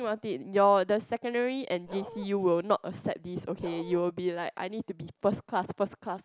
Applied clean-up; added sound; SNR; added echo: none; Bark; 13 dB; none.